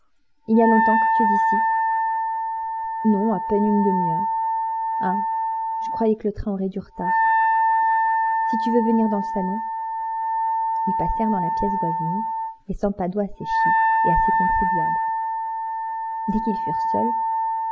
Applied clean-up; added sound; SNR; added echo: none; Wind instrument, woodwind instrument; -4 dB; none.